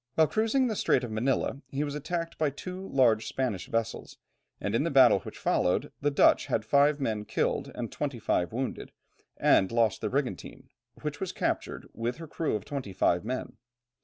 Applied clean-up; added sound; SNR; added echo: none; none; none; none.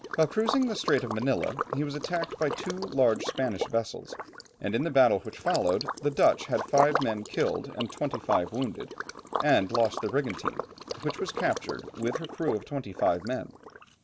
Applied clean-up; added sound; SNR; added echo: none; Liquid; 8 dB; none.